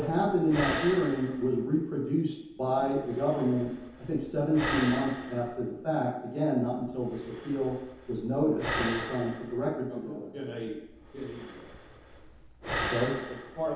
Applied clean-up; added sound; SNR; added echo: none; Breathing; 9 dB; reverberation time 1.0 s.